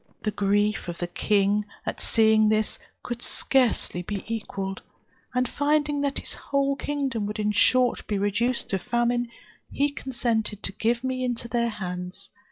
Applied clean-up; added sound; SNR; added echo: neural separator model SepFormer DNS4.